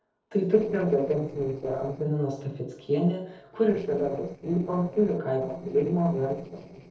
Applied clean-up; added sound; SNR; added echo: neural separator model SepFormer DNS4.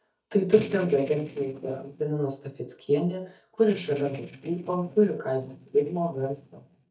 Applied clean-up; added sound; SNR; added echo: neural mask model DeepFilterNet 3.